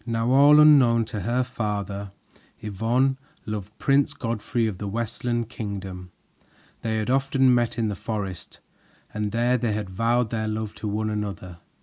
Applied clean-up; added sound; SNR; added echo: none; none; none; none.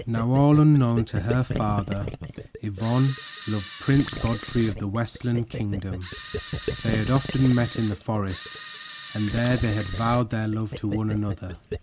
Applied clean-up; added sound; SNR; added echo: none; Camera + Gurgling; 10 dB; none.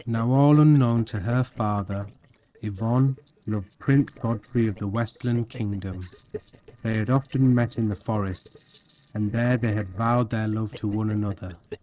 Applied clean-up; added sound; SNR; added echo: neural separator model SepFormer DNS4.